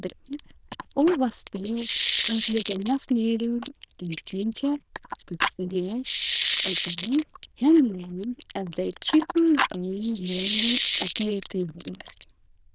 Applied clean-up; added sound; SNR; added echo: neural diffusion model UNIVERSE++.